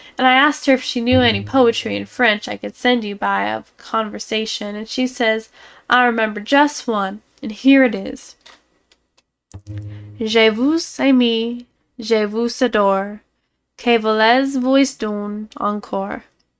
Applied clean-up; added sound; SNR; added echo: neural mask model RNNoise.